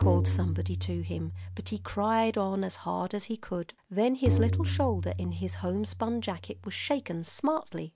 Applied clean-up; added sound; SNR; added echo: none; Tabla; 1 dB; none.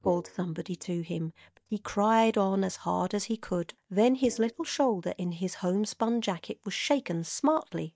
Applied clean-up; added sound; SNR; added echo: neural mask model DeepFilterNet 3.